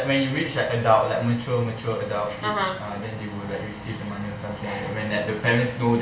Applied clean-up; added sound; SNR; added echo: none; none; none; reverberation time 1.0 s.